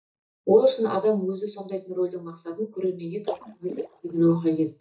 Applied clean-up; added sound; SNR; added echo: neural mask model DeepFilterNet 3.